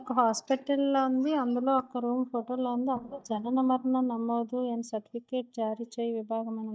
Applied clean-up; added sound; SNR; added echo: neural mask model DeepFilterNet 3.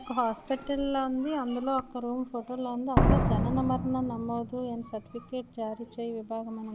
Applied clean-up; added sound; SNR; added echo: none; Slam; 1 dB; none.